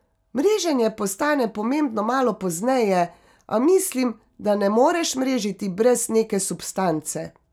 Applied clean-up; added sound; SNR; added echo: none; none; none; none.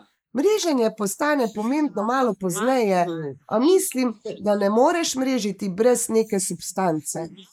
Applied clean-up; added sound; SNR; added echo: neural mask model Resemble Enhance denoiser.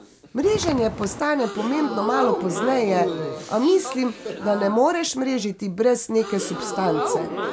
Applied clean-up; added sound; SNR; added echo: none; Crowd / Gasp + Walk, footsteps; 7 dB; none.